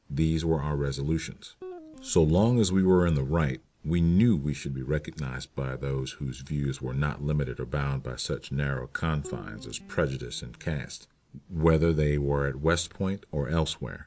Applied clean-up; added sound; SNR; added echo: none; Guitar; 20 dB; none.